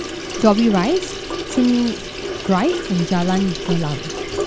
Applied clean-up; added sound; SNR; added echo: none; Sink (filling or washing) / Water tap, faucet; 7 dB; none.